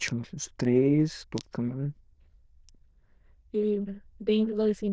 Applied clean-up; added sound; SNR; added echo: neural diffusion model UNIVERSE++.